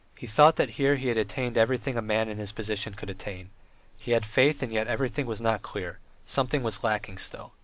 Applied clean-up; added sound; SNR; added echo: none; none; none; none.